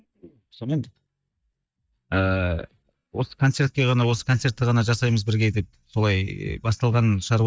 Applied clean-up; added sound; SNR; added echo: neural mask model DeepFilterNet 3.